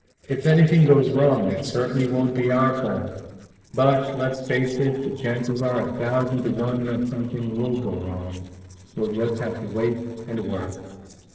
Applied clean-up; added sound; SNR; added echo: neural separator model SepFormer DNS4.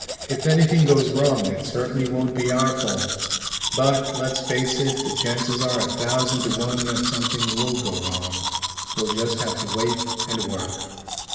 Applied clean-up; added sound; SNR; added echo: none; Domestic sounds, home sounds; 5 dB; reverberation time 1.4 s.